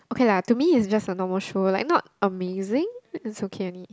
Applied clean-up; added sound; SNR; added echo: none; none; none; none.